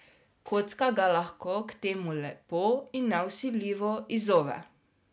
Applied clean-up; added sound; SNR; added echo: none; none; none; none.